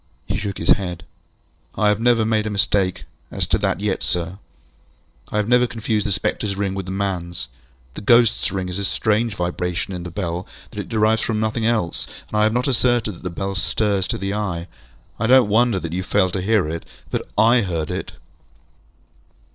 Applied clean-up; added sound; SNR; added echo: none; none; none; none.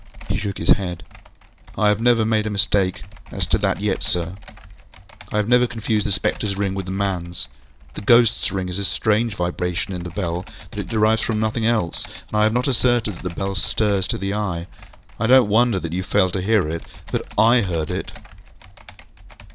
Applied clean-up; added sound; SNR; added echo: none; Computer keyboard; 18 dB; none.